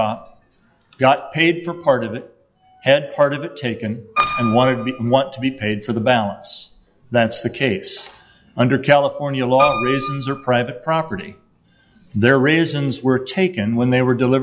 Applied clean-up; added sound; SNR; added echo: classical method log-MMSE.